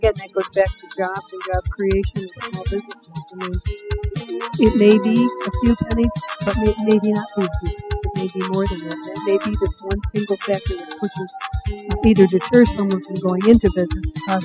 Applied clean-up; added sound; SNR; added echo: classical method spectral subtraction.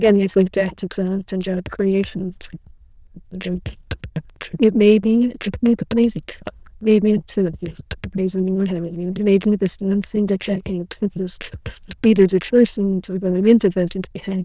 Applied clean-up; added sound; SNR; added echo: neural diffusion model UNIVERSE++.